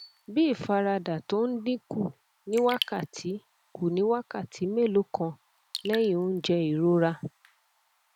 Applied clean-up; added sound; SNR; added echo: none; Raindrop / Drip; 17 dB; none.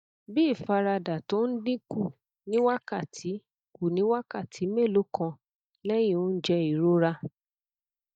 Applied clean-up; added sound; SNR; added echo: neural mask model DeepFilterNet 3.